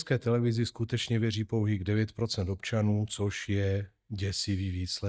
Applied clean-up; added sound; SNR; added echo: neural mask model DeepFilterNet 3.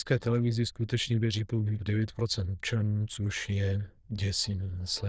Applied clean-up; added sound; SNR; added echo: neural diffusion model UNIVERSE++.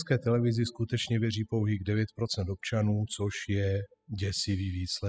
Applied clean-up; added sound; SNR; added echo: classical method spectral subtraction.